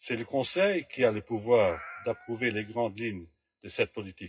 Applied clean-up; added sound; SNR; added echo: classical method WPE with log-MMSE.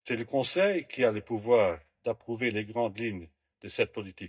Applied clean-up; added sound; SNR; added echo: neural mask model DeepFilterNet 3.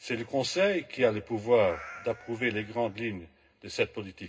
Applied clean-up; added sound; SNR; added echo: none; Meow; 19 dB; reverberation time 0.2 s.